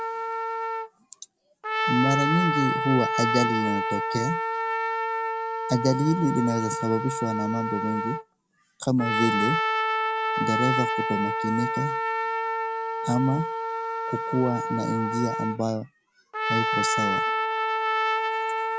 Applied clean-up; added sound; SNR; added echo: none; Trumpet; -1 dB; none.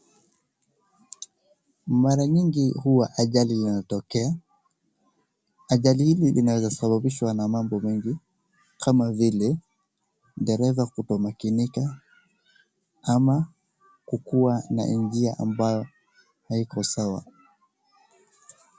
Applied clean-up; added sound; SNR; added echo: none; none; none; none.